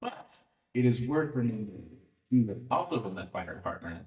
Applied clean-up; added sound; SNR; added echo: neural mask model DeepFilterNet 3.